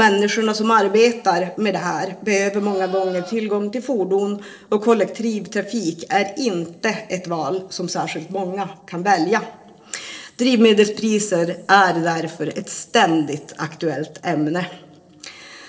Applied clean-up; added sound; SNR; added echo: neural separator model SepFormer DNS4.